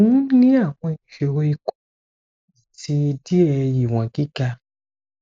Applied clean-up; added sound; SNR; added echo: neural mask model Resemble Enhance denoiser.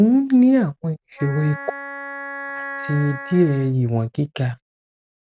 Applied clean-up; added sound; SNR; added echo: neural mask model RNNoise.